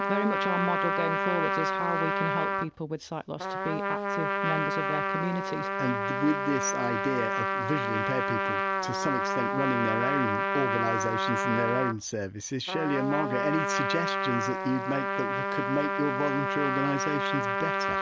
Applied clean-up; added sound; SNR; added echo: none; Trumpet; -2 dB; none.